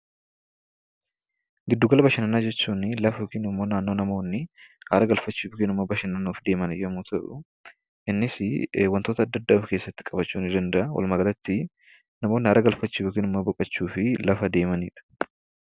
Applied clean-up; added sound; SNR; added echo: none; none; none; none.